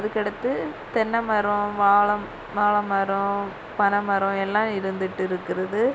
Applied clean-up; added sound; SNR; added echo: none; none; none; none.